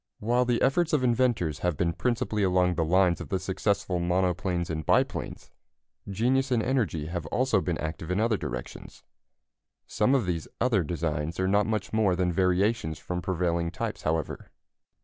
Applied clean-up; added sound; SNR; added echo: none; none; none; none.